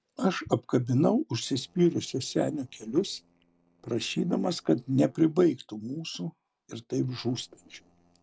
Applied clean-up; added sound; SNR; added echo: neural separator model SepFormer DNS4.